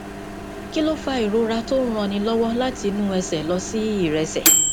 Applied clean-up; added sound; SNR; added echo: none; Microwave oven; 3 dB; none.